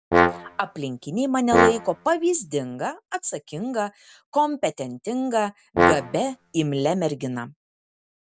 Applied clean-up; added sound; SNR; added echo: none; Brass instrument; -2 dB; none.